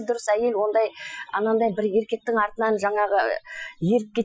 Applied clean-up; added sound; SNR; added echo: classical method Wiener filter.